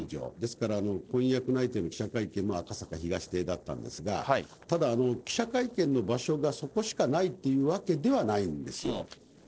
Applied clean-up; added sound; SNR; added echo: neural separator model SepFormer DNS4.